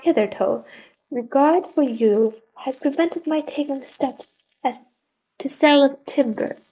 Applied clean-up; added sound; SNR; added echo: neural mask model Resemble Enhance denoiser.